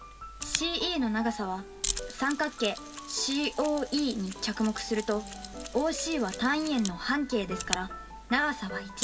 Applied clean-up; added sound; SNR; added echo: none; Mechanisms; 10 dB; reverberation time 1.9 s.